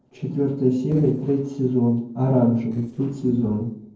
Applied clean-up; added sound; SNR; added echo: neural separator model SepFormer DNS4.